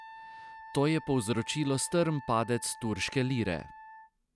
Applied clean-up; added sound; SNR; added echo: none; Wind instrument, woodwind instrument; 17 dB; none.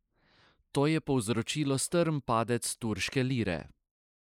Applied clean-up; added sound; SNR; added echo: neural mask model Resemble Enhance denoiser.